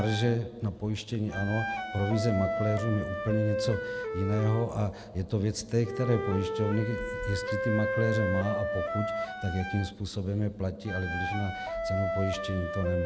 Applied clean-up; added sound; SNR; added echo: none; Wind instrument, woodwind instrument; 4 dB; none.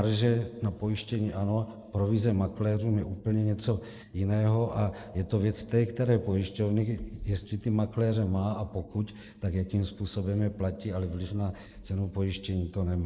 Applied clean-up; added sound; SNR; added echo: neural mask model Resemble Enhance denoiser.